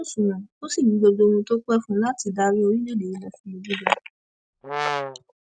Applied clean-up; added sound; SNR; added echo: neural mask model RNNoise.